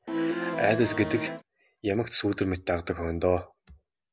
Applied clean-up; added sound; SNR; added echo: none; Accordion; 2 dB; none.